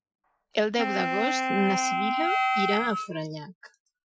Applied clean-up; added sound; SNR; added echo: classical method Wiener filter.